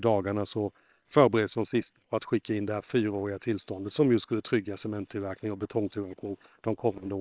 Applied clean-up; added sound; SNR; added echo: neural separator model SepFormer WHAM!.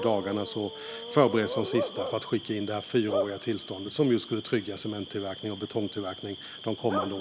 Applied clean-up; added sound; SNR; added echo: none; Bark / Cricket; 8 dB; none.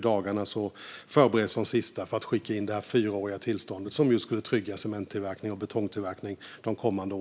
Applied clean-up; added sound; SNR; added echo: none; none; none; none.